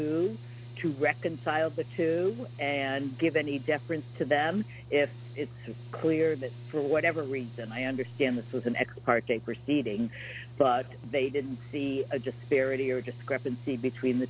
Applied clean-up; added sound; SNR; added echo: none; Mechanical fan / Engine; 14 dB; none.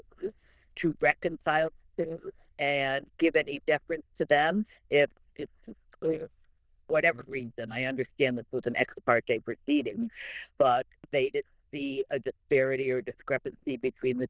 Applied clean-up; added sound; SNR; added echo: neural diffusion model UNIVERSE++.